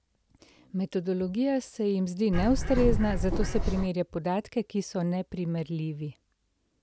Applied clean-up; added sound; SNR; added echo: none; Bird; -2 dB; none.